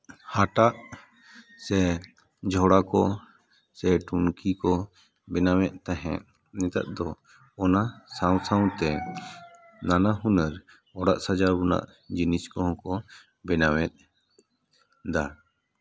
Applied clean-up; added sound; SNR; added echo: none; none; none; none.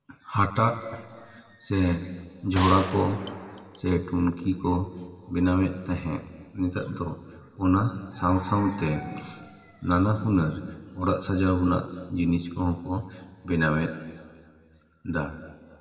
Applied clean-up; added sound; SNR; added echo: none; Gunshot, gunfire; 9 dB; reverberation time 2.3 s.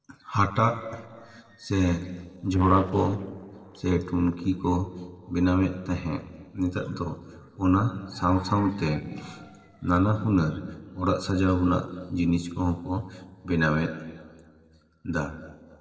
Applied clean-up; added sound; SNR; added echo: neural separator model SepFormer DNS4.